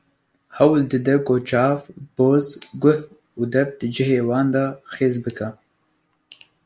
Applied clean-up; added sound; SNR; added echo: none; none; none; none.